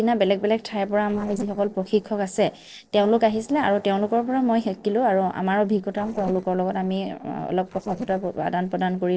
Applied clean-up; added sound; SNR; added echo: neural separator model SepFormer DNS4.